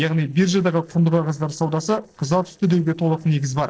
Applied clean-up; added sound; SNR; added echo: neural separator model SepFormer DNS4.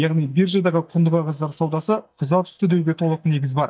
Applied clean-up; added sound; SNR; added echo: neural mask model DeepFilterNet 3.